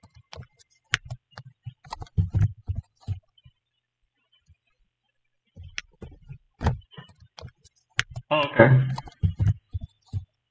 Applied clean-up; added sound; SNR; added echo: classical method spectral subtraction.